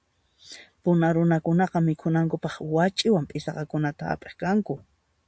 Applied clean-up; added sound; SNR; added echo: none; none; none; none.